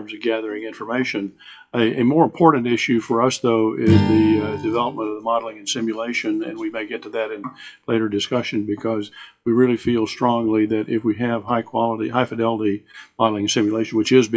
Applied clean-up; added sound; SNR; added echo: classical method WPE with log-MMSE.